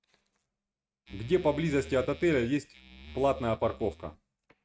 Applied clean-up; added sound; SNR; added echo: neural mask model RNNoise.